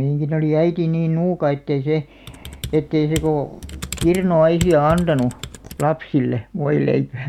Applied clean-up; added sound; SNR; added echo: none; Computer keyboard; 12 dB; none.